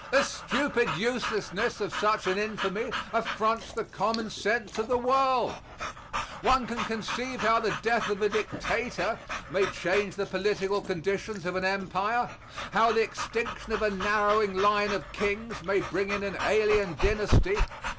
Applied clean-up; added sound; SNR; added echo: none; Dog / Breathing; 6 dB; none.